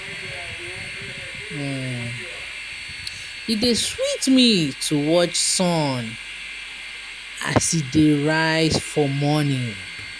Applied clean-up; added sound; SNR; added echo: none; Train; 11 dB; none.